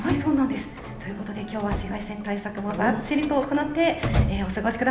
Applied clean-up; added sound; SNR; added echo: none; Drawer open or close; 6 dB; reverberation time 1.0 s.